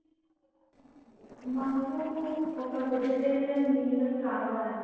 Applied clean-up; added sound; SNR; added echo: neural separator model SepFormer DNS4.